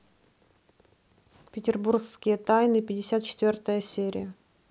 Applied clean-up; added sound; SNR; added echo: none; none; none; none.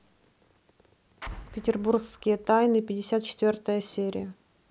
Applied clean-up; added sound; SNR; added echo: none; Explosion; 16 dB; none.